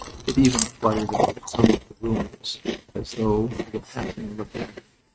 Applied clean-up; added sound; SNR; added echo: neural mask model RNNoise.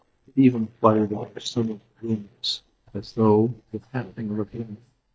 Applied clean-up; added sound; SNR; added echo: neural mask model DeepFilterNet 3.